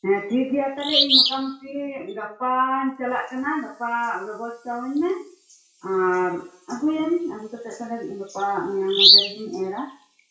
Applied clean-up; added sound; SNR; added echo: classical method WPE with log-MMSE.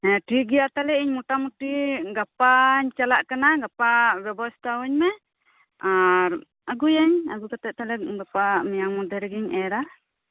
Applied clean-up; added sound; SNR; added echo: none; none; none; none.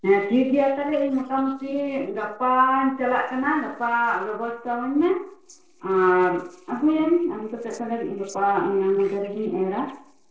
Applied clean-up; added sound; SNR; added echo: neural separator model SepFormer DNS4.